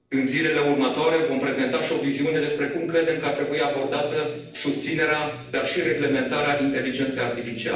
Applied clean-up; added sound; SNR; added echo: neural separator model SepFormer DNS4.